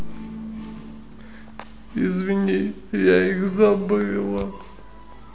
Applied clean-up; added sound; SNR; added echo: none; none; none; none.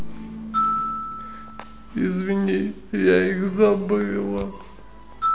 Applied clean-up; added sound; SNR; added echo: none; Glockenspiel; 7 dB; none.